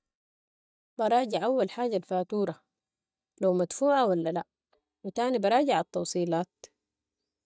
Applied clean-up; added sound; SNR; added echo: neural mask model DeepFilterNet 3.